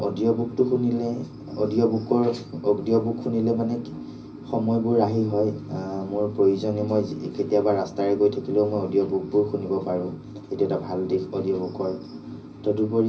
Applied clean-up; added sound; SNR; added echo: none; none; none; reverberation time 0.4 s.